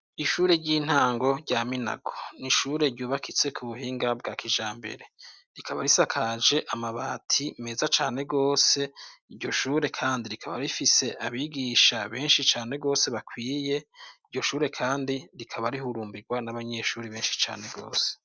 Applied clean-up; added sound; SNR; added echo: none; none; none; none.